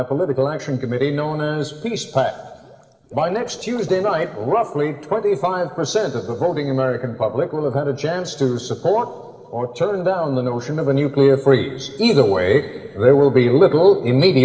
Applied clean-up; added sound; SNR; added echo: neural separator model SepFormer DNS4.